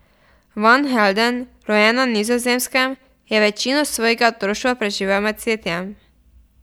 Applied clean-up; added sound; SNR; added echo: none; none; none; none.